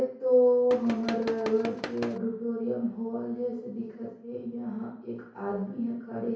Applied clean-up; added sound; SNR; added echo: none; Tools; 9 dB; reverberation time 0.6 s.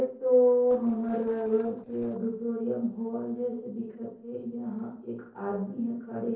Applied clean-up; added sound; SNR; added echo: neural separator model SepFormer DNS4.